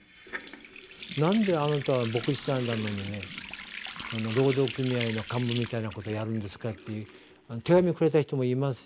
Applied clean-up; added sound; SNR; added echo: none; Water tap, faucet; 11 dB; none.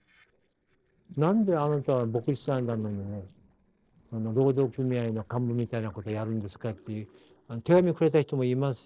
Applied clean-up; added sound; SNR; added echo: neural separator model SepFormer DNS4.